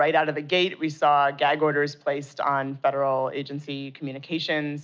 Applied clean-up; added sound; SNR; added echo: none; none; none; none.